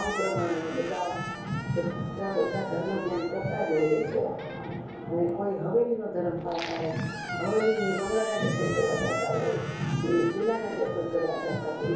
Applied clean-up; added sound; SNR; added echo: none; Squeak; 10 dB; reverberation time 1.0 s.